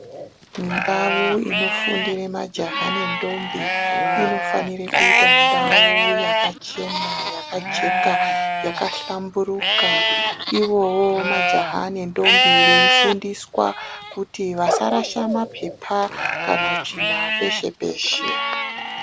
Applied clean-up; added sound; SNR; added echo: none; Livestock, farm animals, working animals; -4 dB; none.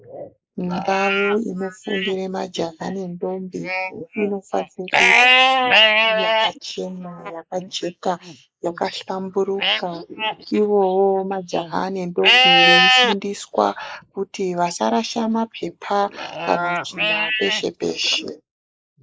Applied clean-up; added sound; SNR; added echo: neural mask model Resemble Enhance denoiser.